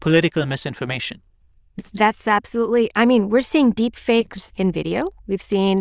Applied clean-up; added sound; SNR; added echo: neural diffusion model UNIVERSE++.